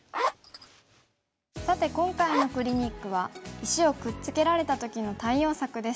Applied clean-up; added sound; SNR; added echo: none; Zipper (clothing); 2 dB; none.